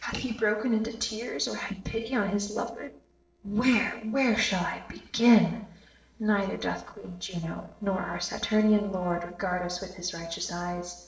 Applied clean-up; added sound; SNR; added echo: neural separator model SepFormer DNS4.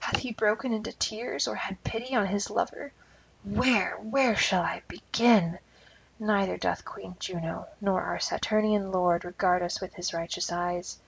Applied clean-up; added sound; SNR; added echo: none; none; none; none.